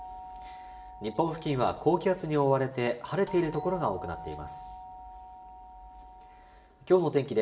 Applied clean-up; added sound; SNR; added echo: none; Doorbell; 15 dB; reverberation time 1.0 s.